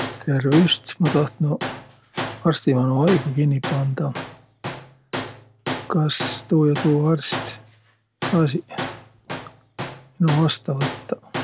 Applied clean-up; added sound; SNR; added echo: none; Tools; 10 dB; none.